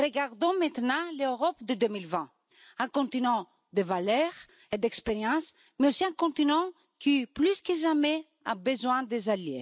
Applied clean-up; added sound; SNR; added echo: none; none; none; none.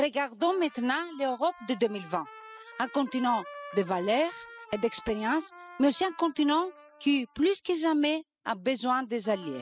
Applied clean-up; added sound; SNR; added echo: classical method spectral subtraction.